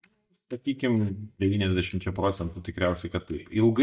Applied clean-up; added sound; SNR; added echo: neural mask model DeepFilterNet 3.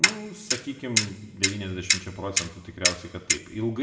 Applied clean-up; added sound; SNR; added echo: none; Clock; -5 dB; reverberation time 1.2 s.